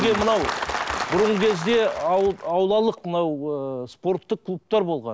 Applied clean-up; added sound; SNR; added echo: none; none; none; none.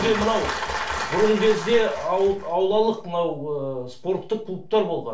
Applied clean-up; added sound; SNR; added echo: none; none; none; reverberation time 0.3 s.